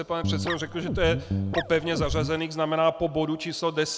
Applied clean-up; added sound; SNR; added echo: none; Guitar; 3 dB; none.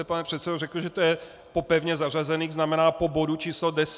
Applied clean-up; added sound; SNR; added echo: none; none; none; none.